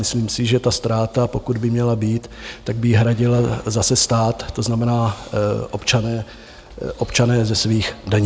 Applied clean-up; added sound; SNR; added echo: none; none; none; none.